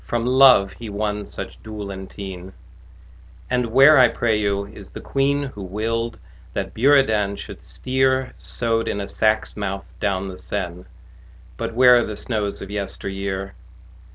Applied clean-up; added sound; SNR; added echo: none; none; none; none.